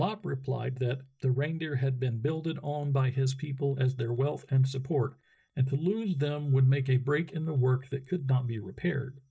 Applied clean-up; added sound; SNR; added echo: neural mask model DeepFilterNet 3.